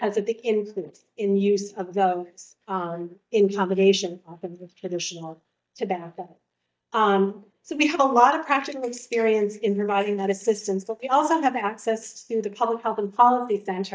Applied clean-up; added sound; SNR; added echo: neural mask model DeepFilterNet 3.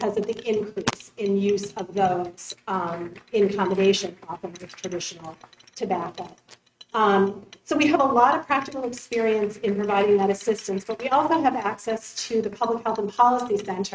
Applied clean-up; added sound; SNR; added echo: neural mask model RNNoise.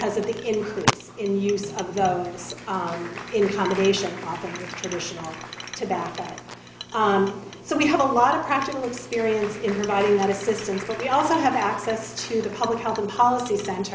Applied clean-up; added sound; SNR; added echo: none; Chink, clink + Applause; 16 dB; none.